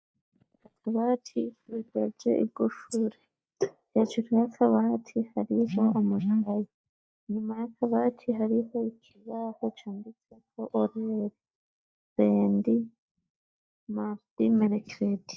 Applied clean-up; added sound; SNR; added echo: neural mask model DeepFilterNet 3.